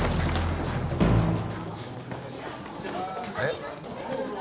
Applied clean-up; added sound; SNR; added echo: none; none; none; none.